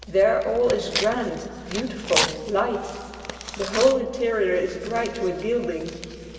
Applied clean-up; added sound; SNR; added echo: none; Tearing; 9 dB; reverberation time 2.6 s.